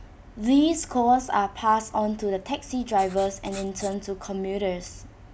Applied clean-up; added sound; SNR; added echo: none; Writing; 20 dB; none.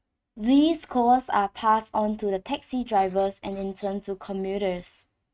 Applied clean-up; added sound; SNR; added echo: neural mask model RNNoise.